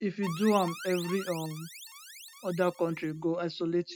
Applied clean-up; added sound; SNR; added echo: none; Alarm; 14 dB; none.